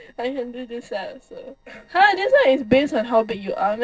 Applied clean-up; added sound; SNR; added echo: neural separator model SepFormer DNS4.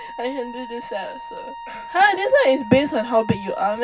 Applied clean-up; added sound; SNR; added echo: none; Wind instrument, woodwind instrument; 14 dB; reverberation time 0.4 s.